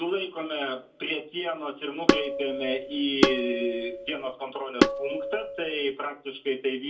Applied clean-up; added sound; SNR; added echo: none; Tabla; -3 dB; reverberation time 0.2 s.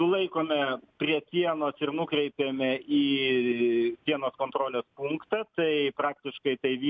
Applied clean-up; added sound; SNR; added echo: none; none; none; none.